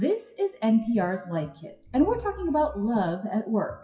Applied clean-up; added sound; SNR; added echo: classical method WPE with log-MMSE.